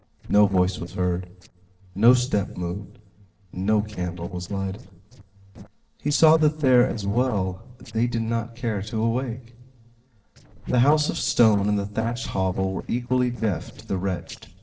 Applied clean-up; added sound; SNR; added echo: neural separator model SepFormer DNS4.